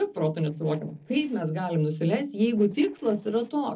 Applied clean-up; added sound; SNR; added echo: neural separator model SepFormer DNS4.